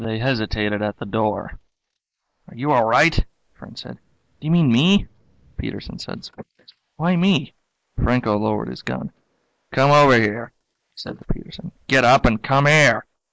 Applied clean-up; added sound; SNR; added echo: neural mask model Resemble Enhance denoiser.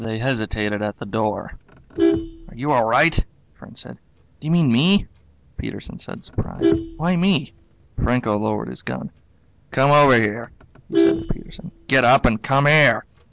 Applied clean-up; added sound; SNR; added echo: none; Vehicle horn, car horn, honking; 7 dB; none.